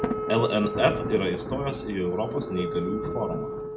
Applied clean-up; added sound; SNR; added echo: none; Wind instrument, woodwind instrument + Thunder; 3 dB; none.